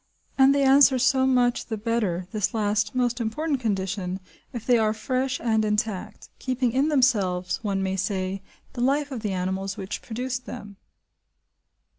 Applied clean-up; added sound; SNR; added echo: none; none; none; none.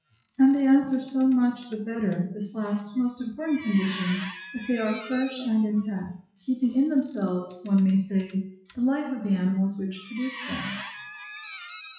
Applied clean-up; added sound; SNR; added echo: classical method WPE with log-MMSE.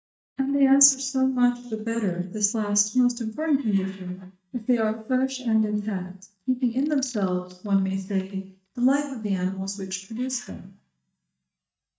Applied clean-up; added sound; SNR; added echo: neural mask model DeepFilterNet 3.